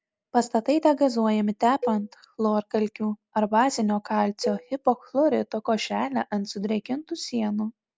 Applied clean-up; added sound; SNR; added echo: none; Cowbell; 13 dB; none.